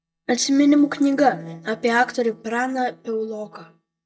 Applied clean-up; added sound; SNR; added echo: neural mask model DeepFilterNet 3.